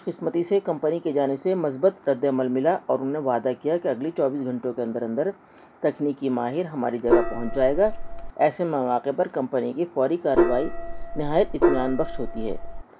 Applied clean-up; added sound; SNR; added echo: none; Gong; 0 dB; none.